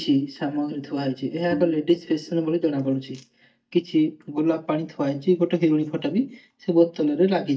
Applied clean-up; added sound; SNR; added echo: neural mask model DeepFilterNet 3.